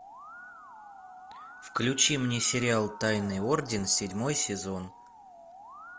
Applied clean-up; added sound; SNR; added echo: none; Musical instrument; 16 dB; none.